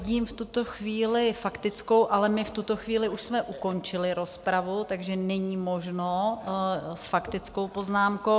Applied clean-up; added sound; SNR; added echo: none; none; none; none.